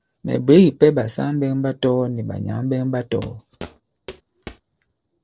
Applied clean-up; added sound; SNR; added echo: neural separator model SepFormer DNS4.